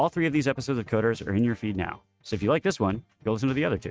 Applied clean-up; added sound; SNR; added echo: neural mask model RNNoise.